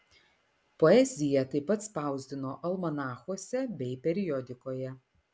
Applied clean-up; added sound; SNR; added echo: none; none; none; none.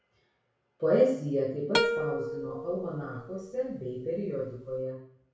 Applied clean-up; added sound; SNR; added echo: none; Plucked string instrument; 3 dB; reverberation time 0.6 s.